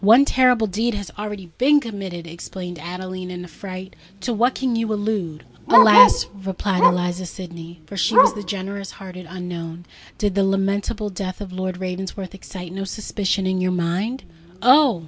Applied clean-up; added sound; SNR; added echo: none; Bark; 5 dB; none.